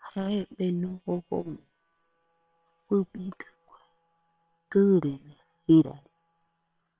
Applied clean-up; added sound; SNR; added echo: neural separator model SepFormer WHAM!.